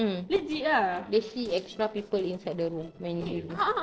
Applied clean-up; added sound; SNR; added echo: neural separator model SepFormer DNS4.